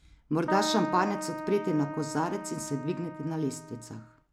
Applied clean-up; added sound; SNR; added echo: none; Keyboard (musical); 6 dB; none.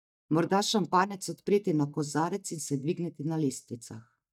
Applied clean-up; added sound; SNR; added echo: neural mask model DeepFilterNet 3.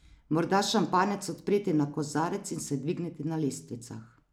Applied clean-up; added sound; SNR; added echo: none; none; none; none.